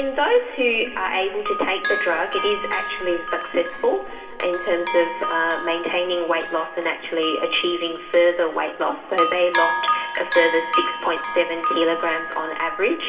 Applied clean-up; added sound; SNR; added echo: none; Bell; 6 dB; reverberation time 2.1 s.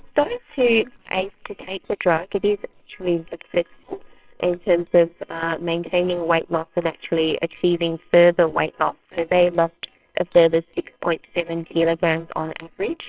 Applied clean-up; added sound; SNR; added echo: neural separator model SepFormer WHAMR!.